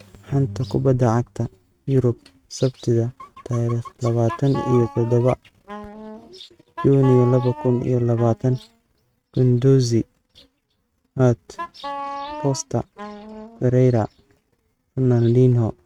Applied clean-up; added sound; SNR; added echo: neural mask model RNNoise.